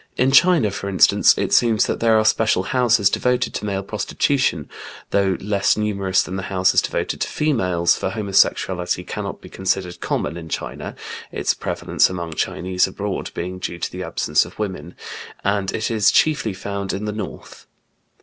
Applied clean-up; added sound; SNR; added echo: none; none; none; none.